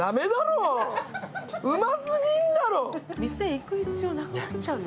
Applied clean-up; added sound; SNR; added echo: none; none; none; none.